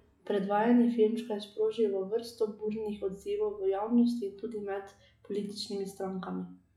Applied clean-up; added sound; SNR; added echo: classical method log-MMSE.